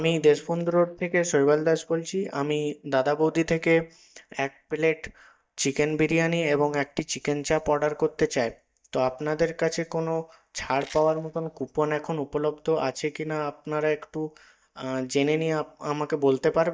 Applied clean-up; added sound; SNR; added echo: neural mask model DeepFilterNet 3.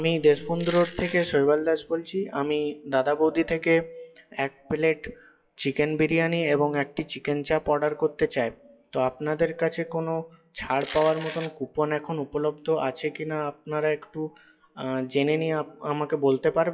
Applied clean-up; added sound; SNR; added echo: classical method WPE with log-MMSE.